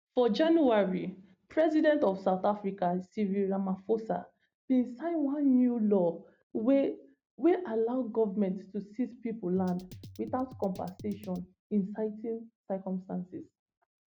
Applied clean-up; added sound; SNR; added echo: none; Drum kit; 20 dB; none.